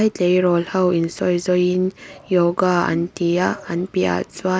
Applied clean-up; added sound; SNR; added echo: none; none; none; none.